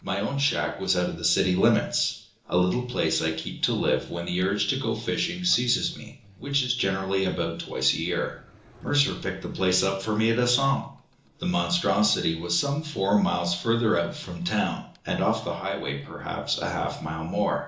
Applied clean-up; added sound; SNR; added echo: neural separator model SepFormer DNS4.